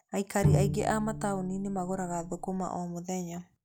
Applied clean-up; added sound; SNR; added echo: none; Bowed string instrument; 0 dB; none.